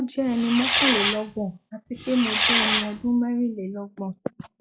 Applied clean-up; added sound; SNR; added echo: classical method log-MMSE.